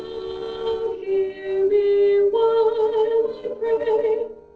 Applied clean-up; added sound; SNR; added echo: neural separator model SepFormer DNS4.